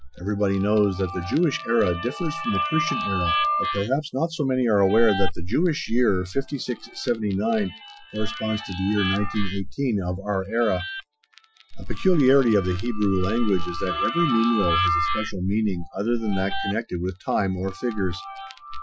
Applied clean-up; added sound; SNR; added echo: classical method Wiener filter.